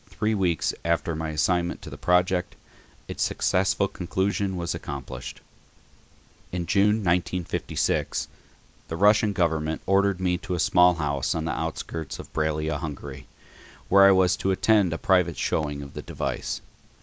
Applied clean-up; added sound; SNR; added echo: none; none; none; none.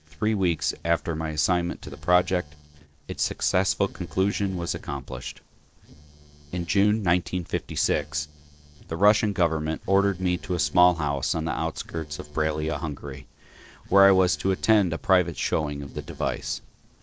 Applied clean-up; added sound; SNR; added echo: neural separator model SepFormer DNS4.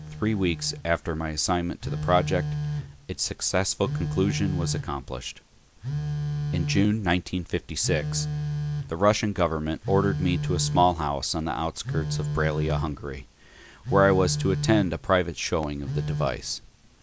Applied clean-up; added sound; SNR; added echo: none; Telephone; 5 dB; none.